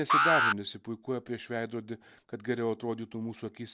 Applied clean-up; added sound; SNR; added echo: none; Alarm; -5 dB; none.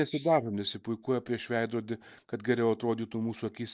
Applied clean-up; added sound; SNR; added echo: neural mask model Resemble Enhance denoiser.